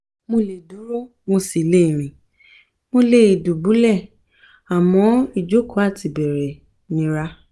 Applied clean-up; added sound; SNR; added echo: none; none; none; none.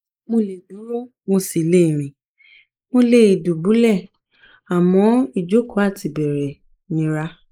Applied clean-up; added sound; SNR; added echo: neural mask model Resemble Enhance denoiser.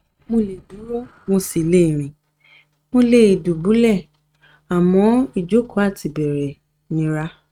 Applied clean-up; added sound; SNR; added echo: neural mask model RNNoise.